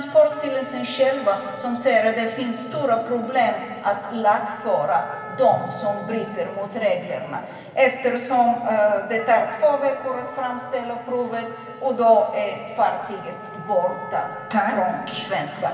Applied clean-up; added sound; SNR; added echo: none; Trumpet; 18 dB; reverberation time 2.4 s.